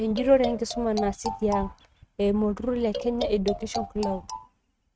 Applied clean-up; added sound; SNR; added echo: neural mask model RNNoise.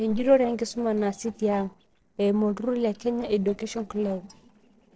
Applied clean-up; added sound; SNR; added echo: neural separator model SepFormer DNS4.